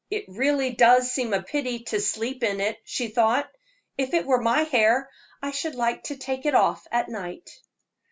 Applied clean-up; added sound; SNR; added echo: none; none; none; none.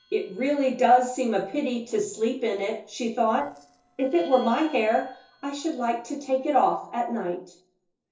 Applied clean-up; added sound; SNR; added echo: neural separator model SepFormer DNS4.